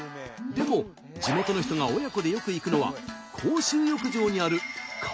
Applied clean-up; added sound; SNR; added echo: none; Snare drum; 14 dB; none.